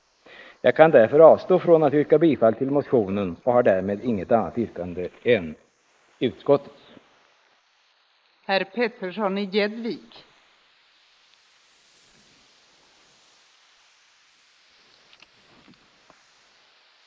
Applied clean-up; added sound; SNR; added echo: neural mask model Resemble Enhance denoiser.